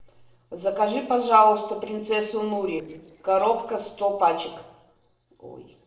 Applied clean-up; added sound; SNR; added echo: neural separator model SepFormer DNS4.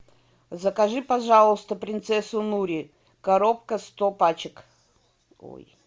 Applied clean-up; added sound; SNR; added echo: none; none; none; none.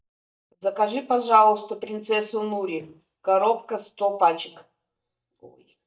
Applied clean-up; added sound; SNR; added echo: neural mask model DeepFilterNet 3.